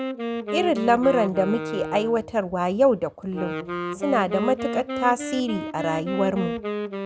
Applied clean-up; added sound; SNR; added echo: none; Wind instrument, woodwind instrument; 6 dB; none.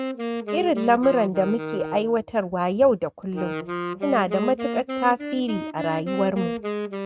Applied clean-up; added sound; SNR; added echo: neural mask model RNNoise.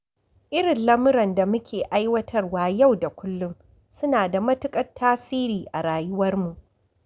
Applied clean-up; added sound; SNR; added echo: none; none; none; none.